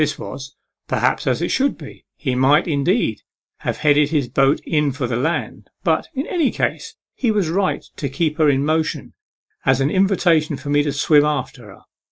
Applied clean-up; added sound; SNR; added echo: neural mask model Resemble Enhance denoiser.